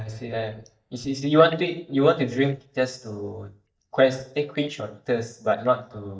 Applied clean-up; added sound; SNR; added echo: neural mask model DeepFilterNet 3.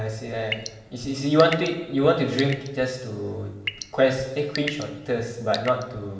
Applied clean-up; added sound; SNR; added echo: none; Drip / Sink (filling or washing) / Water tap, faucet / Water; 13 dB; reverberation time 1.0 s.